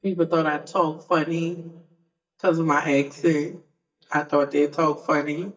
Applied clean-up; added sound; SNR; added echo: neural mask model DeepFilterNet 3.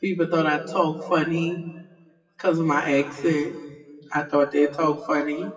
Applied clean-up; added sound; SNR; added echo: classical method WPE with log-MMSE.